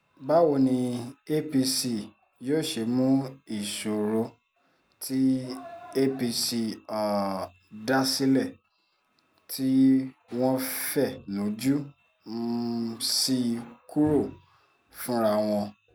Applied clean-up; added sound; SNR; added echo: none; none; none; none.